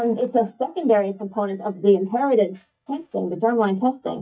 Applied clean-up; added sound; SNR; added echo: neural mask model DeepFilterNet 3.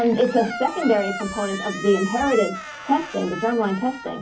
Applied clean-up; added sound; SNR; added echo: none; Squeak; 11 dB; reverberation time 0.3 s.